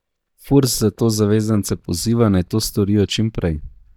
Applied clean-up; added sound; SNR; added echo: neural mask model DeepFilterNet 3.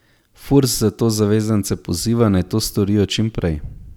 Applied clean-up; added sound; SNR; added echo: none; none; none; none.